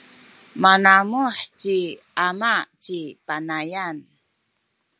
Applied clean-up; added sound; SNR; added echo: none; none; none; none.